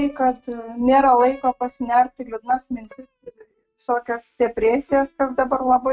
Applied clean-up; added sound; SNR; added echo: neural mask model RNNoise.